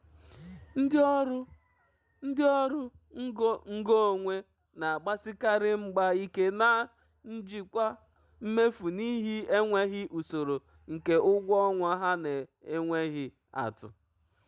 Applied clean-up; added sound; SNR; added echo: none; none; none; none.